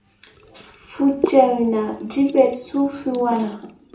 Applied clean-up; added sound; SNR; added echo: none; Trickle, dribble / Sink (filling or washing); 13 dB; reverberation time 0.6 s.